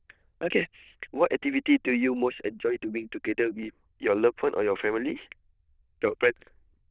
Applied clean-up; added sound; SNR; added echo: neural diffusion model UNIVERSE++.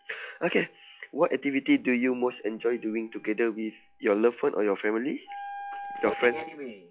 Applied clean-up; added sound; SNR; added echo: classical method log-MMSE.